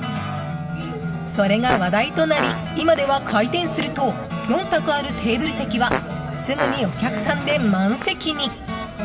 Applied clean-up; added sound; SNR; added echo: none; Fart; 11 dB; reverberation time 1.6 s.